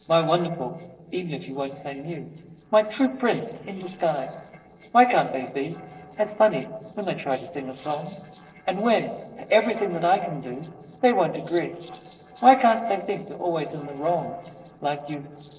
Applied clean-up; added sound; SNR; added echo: neural separator model SepFormer DNS4.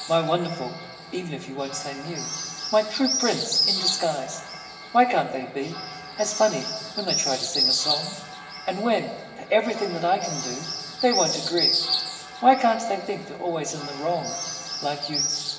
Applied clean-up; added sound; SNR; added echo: none; Bird; 4 dB; reverberation time 2.9 s.